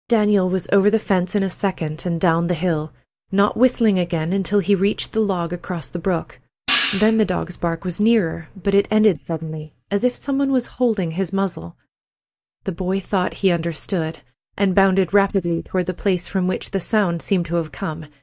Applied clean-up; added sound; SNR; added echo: neural mask model DeepFilterNet 3.